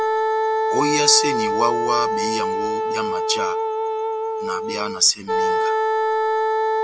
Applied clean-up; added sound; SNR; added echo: none; Wind instrument, woodwind instrument; -4 dB; none.